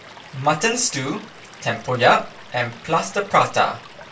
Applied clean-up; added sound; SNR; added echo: none; Stream / Liquid; 20 dB; reverberation time 0.2 s.